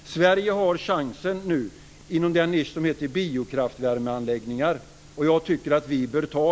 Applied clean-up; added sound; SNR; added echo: none; none; none; none.